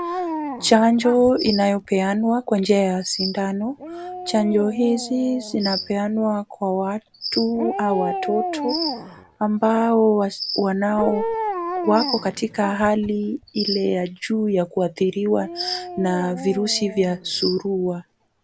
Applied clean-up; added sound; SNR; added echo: none; Dog; 10 dB; none.